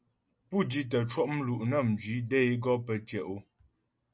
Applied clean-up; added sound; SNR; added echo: none; none; none; none.